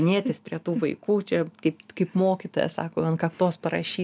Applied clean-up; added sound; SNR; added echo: none; none; none; none.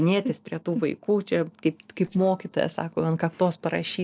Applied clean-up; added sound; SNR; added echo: neural separator model SepFormer DNS4.